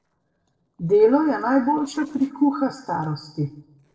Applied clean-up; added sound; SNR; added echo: neural separator model SepFormer DNS4.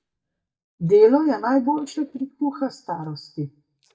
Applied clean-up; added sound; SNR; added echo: neural mask model DeepFilterNet 3.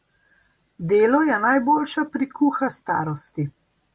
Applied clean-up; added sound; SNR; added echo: none; none; none; none.